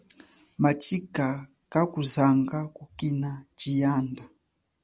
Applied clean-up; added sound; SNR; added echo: none; none; none; none.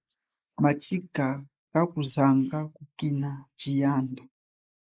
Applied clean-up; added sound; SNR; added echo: neural mask model Resemble Enhance denoiser.